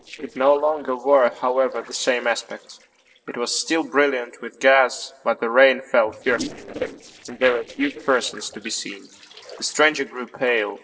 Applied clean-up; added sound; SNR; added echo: neural separator model SepFormer DNS4.